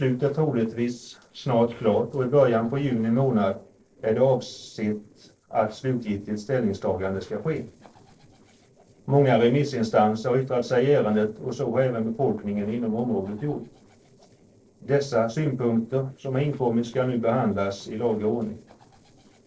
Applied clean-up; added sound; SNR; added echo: neural separator model SepFormer DNS4.